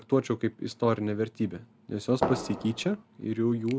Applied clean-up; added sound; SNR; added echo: none; Fireworks; 4 dB; none.